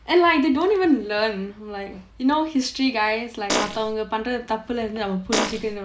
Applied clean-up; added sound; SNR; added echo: none; Fart; 3 dB; none.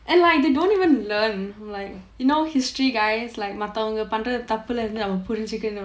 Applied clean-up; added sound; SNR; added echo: none; none; none; none.